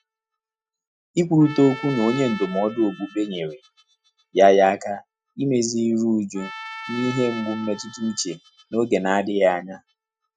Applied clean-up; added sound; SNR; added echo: classical method Wiener filter.